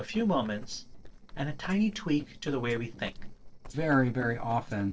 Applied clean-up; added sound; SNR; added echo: neural separator model SepFormer DNS4.